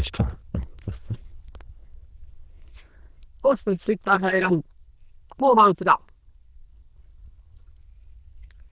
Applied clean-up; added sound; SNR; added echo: neural diffusion model UNIVERSE++.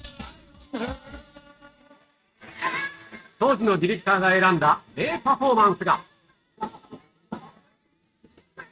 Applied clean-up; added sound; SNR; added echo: neural mask model RNNoise.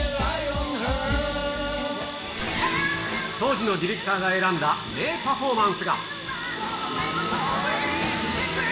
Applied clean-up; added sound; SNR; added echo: none; Domestic sounds, home sounds; 13 dB; none.